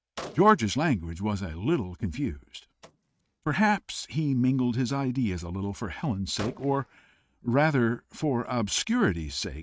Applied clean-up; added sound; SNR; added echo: neural mask model RNNoise.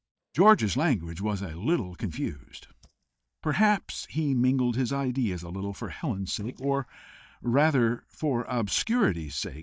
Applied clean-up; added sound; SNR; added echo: neural mask model DeepFilterNet 3.